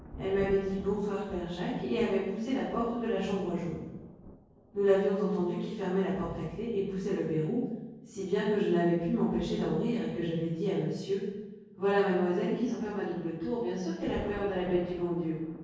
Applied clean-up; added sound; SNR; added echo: none; Thunder; 20 dB; reverberation time 1.3 s.